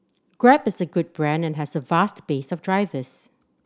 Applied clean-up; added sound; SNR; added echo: none; none; none; none.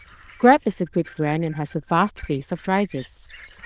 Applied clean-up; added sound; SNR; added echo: neural diffusion model UNIVERSE++.